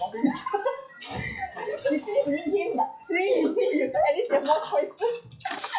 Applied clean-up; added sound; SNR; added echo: classical method WPE with log-MMSE.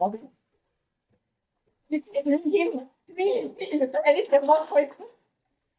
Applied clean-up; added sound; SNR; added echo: neural mask model DeepFilterNet 3.